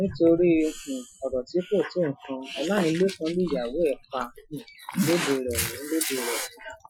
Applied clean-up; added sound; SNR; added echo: classical method Wiener filter.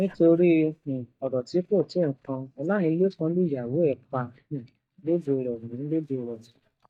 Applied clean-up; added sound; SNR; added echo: neural mask model DeepFilterNet 3.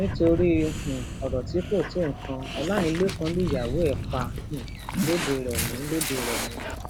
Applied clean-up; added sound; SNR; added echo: none; Thunder + Dog; 3 dB; none.